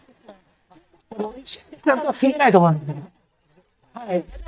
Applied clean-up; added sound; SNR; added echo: neural mask model DeepFilterNet 3.